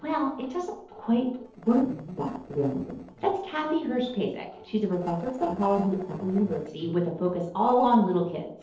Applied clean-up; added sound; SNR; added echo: neural separator model SepFormer DNS4.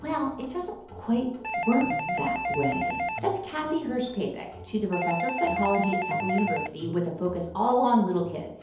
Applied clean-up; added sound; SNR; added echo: none; Doorbell; 4 dB; reverberation time 2.2 s.